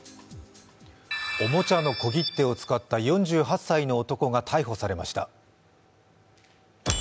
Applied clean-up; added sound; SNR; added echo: none; none; none; none.